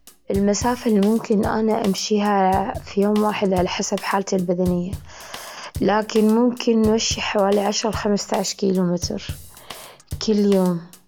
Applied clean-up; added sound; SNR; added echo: none; Drum kit; 16 dB; none.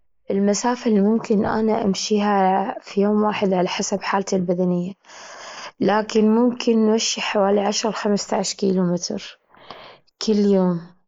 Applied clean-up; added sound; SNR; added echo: neural mask model Resemble Enhance denoiser.